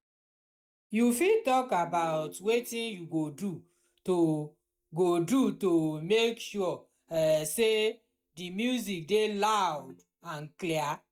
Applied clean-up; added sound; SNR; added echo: neural mask model DeepFilterNet 3.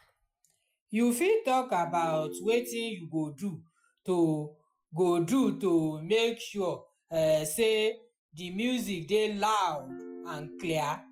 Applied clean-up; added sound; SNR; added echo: classical method Wiener filter.